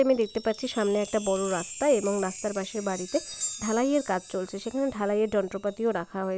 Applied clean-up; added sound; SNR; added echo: none; Chime; 13 dB; none.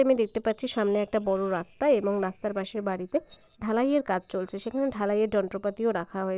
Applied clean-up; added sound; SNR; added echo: neural separator model SepFormer DNS4.